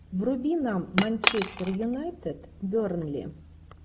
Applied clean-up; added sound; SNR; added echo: none; Cutlery, silverware / Chink, clink; 1 dB; none.